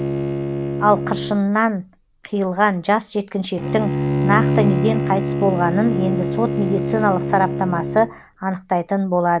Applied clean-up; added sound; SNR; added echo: none; Bowed string instrument; 3 dB; none.